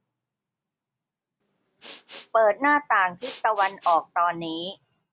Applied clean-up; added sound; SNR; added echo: none; Respiratory sounds; 17 dB; none.